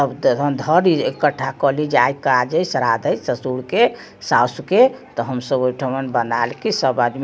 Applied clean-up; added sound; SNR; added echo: none; none; none; none.